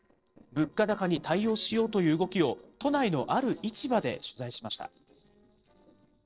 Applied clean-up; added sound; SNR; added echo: neural separator model SepFormer DNS4.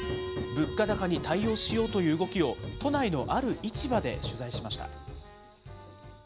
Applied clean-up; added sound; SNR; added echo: none; Bell + Hammer; 9 dB; none.